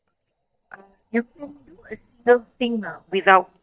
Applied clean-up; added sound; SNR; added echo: neural mask model DeepFilterNet 3.